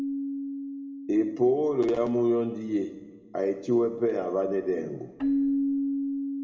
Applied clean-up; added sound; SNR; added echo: none; Keyboard (musical); 5 dB; reverberation time 1.6 s.